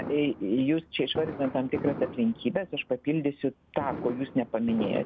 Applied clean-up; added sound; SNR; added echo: none; Fireworks; 11 dB; none.